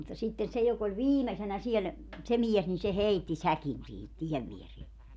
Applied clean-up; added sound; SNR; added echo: none; none; none; none.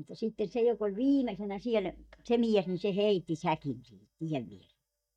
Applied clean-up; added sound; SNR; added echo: neural mask model DeepFilterNet 3.